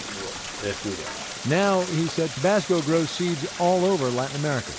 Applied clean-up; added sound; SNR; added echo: none; Stream; 10 dB; none.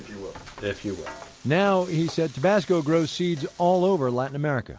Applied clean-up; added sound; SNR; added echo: none; none; none; none.